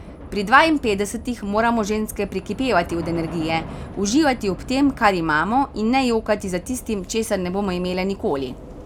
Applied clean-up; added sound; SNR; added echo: none; Subway, metro, underground / Train; 15 dB; none.